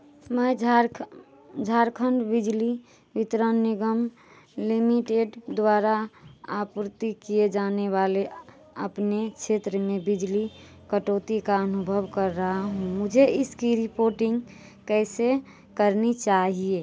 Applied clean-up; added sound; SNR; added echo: none; none; none; none.